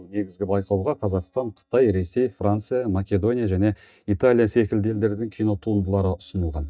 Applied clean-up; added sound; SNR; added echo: neural mask model DeepFilterNet 3.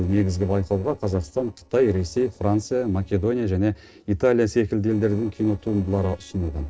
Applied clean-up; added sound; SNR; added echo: neural separator model SepFormer DNS4.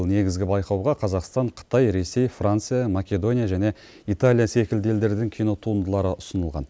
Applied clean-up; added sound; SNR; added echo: none; none; none; none.